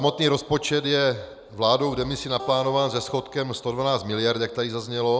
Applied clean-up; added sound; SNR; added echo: none; Acoustic guitar; 18 dB; none.